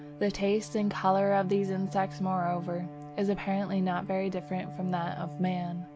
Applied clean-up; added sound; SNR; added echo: none; Bowed string instrument; 12 dB; none.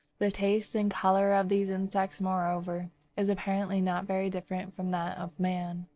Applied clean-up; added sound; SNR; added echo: neural separator model SepFormer DNS4.